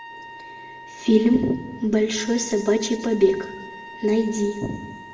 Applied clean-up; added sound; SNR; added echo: none; Trumpet; 18 dB; reverberation time 1.2 s.